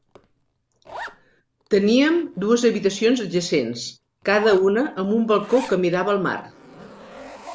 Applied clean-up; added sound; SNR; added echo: none; Zipper (clothing); 20 dB; none.